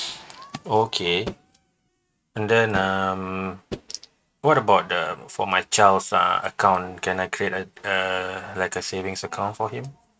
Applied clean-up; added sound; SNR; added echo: neural mask model RNNoise.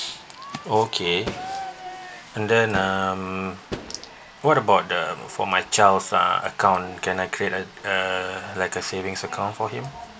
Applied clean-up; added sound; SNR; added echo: none; Crowd / Fireworks; 17 dB; none.